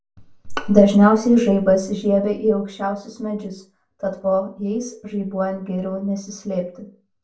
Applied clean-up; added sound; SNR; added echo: none; Bowed string instrument; 17 dB; reverberation time 0.3 s.